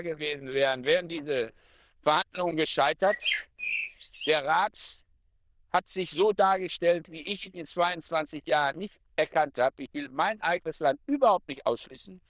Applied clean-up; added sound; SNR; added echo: neural diffusion model UNIVERSE++.